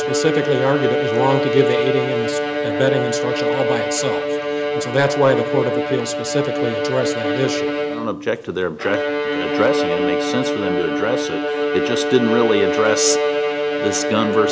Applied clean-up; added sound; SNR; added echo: none; Bowed string instrument; -1 dB; none.